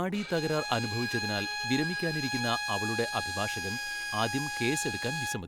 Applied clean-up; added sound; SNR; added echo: none; Bowed string instrument; 2 dB; none.